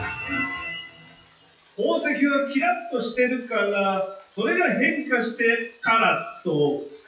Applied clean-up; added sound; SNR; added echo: classical method WPE with log-MMSE.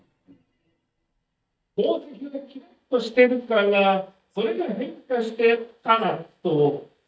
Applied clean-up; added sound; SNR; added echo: neural mask model DeepFilterNet 3.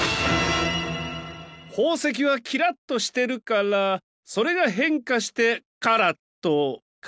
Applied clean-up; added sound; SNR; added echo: none; none; none; none.